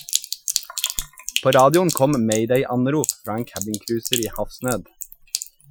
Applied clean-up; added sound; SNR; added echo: classical method Wiener filter.